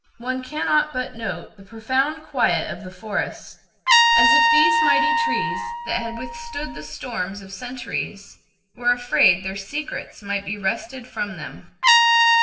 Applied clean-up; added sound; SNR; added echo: none; Trumpet; -3 dB; reverberation time 0.6 s.